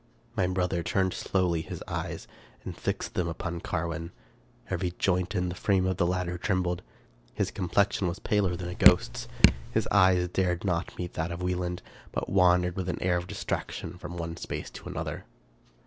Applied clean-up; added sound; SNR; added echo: none; Drip; -4 dB; none.